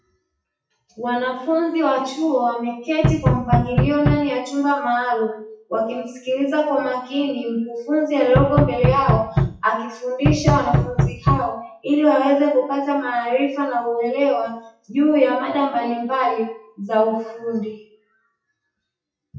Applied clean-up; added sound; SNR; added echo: classical method WPE with log-MMSE.